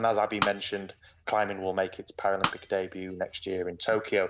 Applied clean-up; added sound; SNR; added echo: none; Shatter; 1 dB; none.